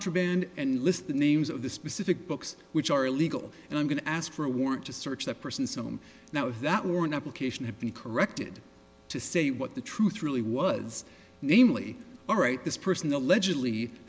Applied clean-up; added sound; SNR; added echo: none; none; none; none.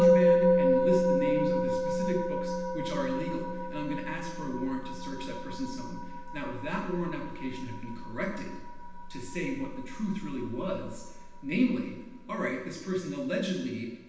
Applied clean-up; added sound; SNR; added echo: none; Musical instrument; -3 dB; reverberation time 0.9 s.